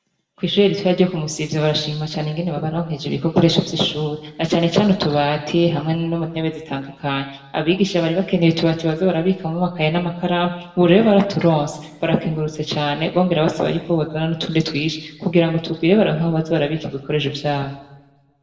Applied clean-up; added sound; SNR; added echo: none; none; none; reverberation time 0.8 s.